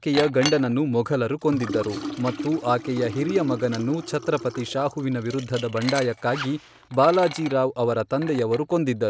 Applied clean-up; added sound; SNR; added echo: none; Liquid + Zipper (clothing); 12 dB; none.